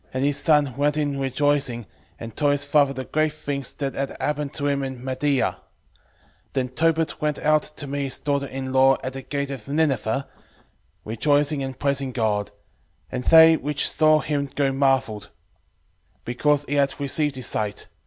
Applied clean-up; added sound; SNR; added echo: none; none; none; none.